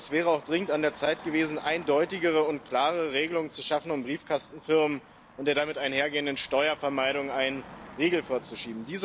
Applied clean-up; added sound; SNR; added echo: none; Motor vehicle (road); 20 dB; none.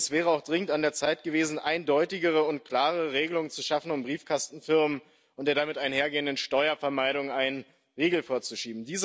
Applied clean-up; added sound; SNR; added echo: none; none; none; none.